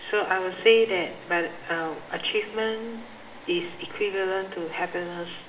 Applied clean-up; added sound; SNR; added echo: none; Domestic sounds, home sounds; 20 dB; reverberation time 0.9 s.